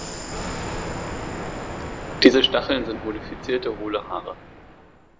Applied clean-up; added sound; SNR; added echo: none; Thunder; 8 dB; none.